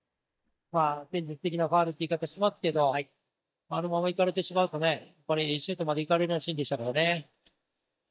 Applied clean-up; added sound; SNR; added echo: neural mask model DeepFilterNet 3.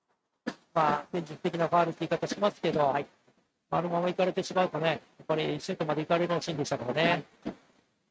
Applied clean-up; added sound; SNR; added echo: neural mask model RNNoise.